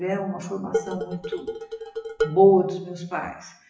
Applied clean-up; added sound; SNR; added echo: classical method WPE with log-MMSE.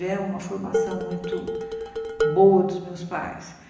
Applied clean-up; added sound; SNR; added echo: none; Dishes, pots, and pans; 4 dB; reverberation time 1.0 s.